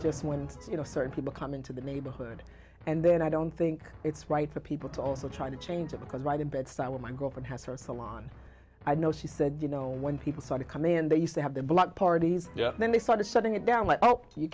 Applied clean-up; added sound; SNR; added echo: none; Drum; 19 dB; none.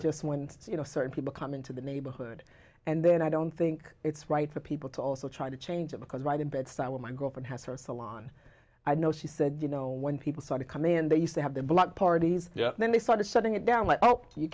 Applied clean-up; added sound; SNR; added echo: none; none; none; none.